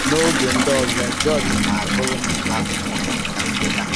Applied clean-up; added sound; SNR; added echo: none; Bathtub (filling or washing) / Water tap, faucet; -4 dB; none.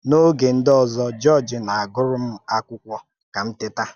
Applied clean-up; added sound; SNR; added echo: none; none; none; none.